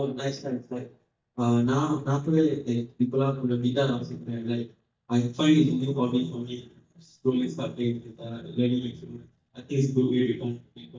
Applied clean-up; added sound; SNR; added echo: neural mask model DeepFilterNet 3.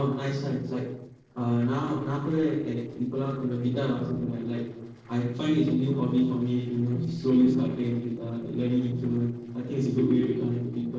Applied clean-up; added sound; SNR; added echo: neural separator model SepFormer DNS4.